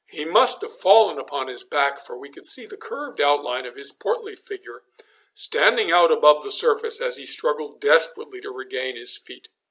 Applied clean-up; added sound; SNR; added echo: none; none; none; none.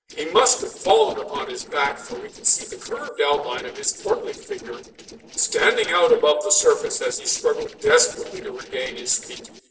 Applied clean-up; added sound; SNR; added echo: neural separator model SepFormer DNS4.